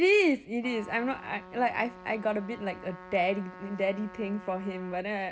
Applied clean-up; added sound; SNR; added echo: none; Trumpet; 18 dB; none.